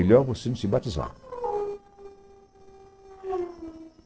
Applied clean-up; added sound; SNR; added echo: neural separator model SepFormer DNS4.